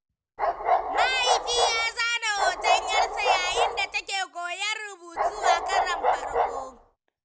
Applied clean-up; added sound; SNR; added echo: none; Bark; -4 dB; none.